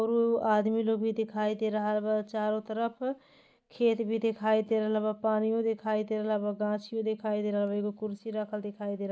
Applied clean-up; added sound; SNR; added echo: neural mask model Resemble Enhance denoiser.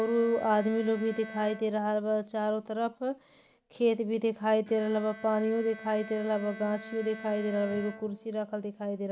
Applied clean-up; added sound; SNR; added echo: none; Bowed string instrument; 17 dB; none.